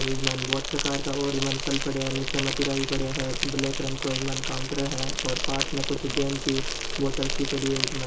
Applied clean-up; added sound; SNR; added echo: none; Insect; -1 dB; reverberation time 0.2 s.